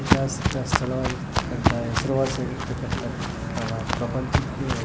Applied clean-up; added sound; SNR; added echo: none; Walk, footsteps; -3 dB; none.